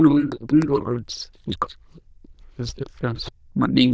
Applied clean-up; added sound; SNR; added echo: neural diffusion model UNIVERSE++.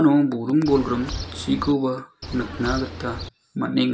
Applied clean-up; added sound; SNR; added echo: none; Bird; 10 dB; none.